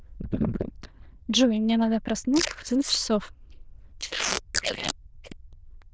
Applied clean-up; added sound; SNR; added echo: neural diffusion model UNIVERSE++.